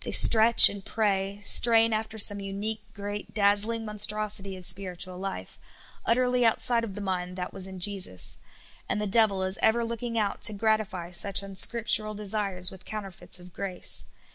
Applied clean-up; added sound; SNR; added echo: none; none; none; none.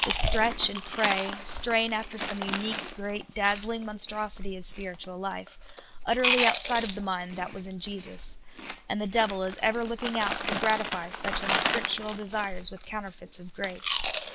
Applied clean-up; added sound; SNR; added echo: none; Chewing, mastication; 4 dB; none.